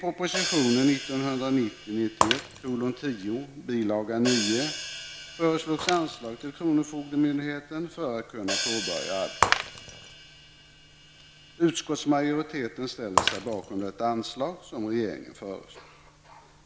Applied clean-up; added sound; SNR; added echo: none; Shatter + Hi-hat; 5 dB; none.